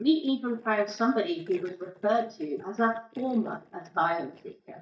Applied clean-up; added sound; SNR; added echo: neural mask model DeepFilterNet 3.